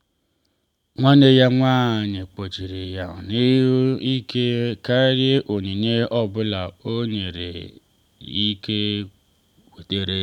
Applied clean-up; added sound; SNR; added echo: none; none; none; none.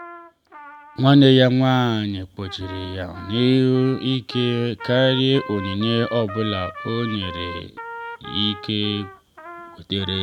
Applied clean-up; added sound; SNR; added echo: none; Trumpet; 16 dB; none.